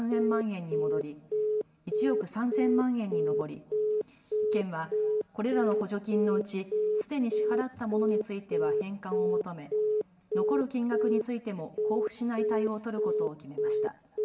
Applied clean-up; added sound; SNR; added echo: none; Telephone; -3 dB; reverberation time 2.3 s.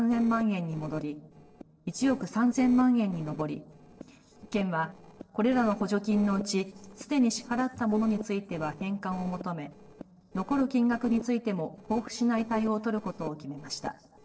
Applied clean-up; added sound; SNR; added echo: neural separator model SepFormer DNS4.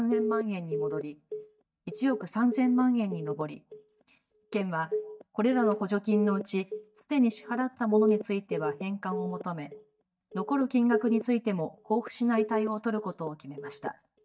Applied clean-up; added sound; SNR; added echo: neural mask model DeepFilterNet 3.